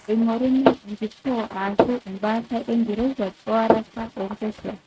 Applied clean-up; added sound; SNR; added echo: neural mask model RNNoise.